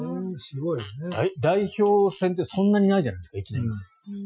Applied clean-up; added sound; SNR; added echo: classical method Wiener filter.